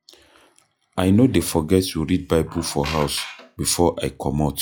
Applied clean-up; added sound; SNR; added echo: classical method log-MMSE.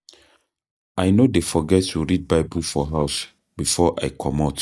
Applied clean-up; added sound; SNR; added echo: neural mask model DeepFilterNet 3.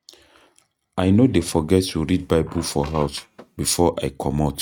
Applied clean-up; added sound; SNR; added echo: neural mask model RNNoise.